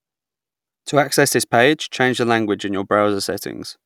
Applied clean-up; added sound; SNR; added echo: none; none; none; none.